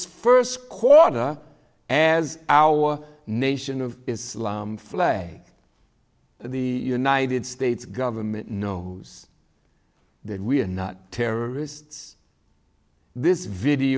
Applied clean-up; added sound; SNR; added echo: none; none; none; none.